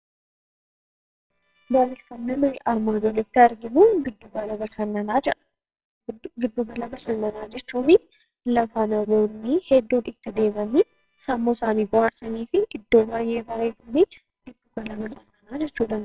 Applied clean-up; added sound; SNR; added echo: neural separator model SepFormer WHAMR!.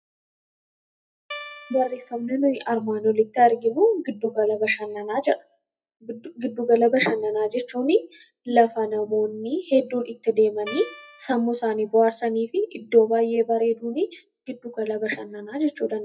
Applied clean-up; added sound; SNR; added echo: classical method WPE with log-MMSE.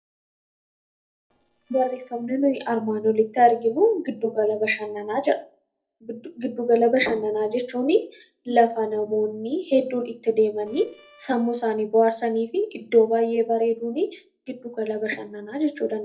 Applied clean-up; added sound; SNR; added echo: neural separator model SepFormer DNS4.